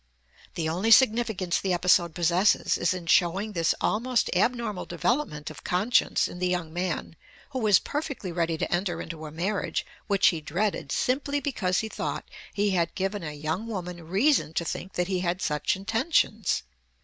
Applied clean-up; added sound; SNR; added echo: none; none; none; none.